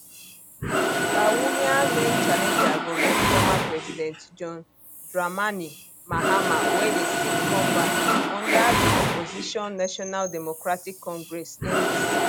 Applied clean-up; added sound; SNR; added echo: none; Mechanisms; -4 dB; none.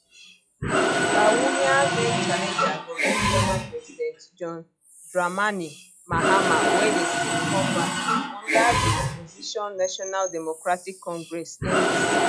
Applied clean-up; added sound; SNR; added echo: classical method log-MMSE.